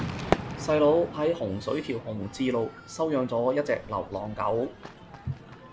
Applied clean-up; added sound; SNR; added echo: none; Crowd / Fireworks; 9 dB; none.